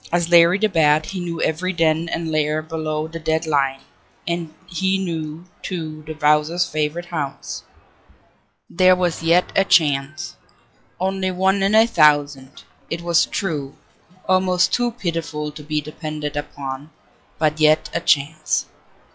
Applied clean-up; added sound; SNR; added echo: classical method log-MMSE.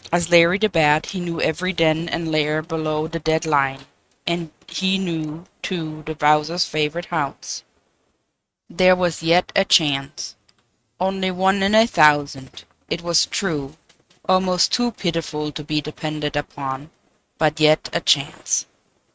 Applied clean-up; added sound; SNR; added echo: neural mask model RNNoise.